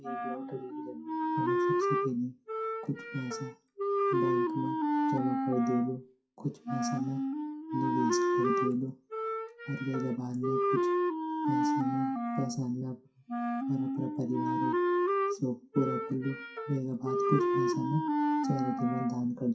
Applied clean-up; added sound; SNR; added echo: classical method WPE with log-MMSE.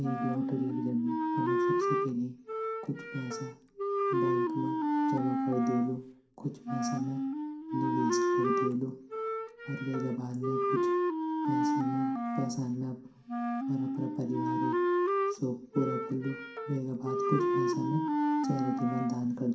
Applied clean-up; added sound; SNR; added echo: none; Wind instrument, woodwind instrument; -3 dB; reverberation time 0.4 s.